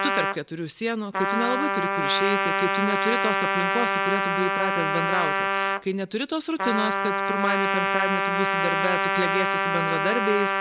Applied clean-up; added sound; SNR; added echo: none; Trumpet; -3 dB; none.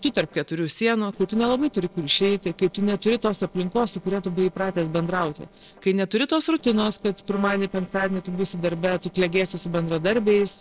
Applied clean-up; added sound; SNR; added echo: neural separator model SepFormer DNS4.